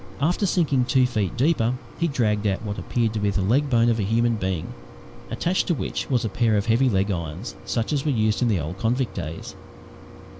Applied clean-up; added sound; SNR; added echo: none; Mechanisms; 16 dB; none.